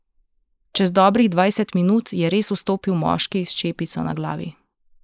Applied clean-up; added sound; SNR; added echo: neural mask model Resemble Enhance denoiser.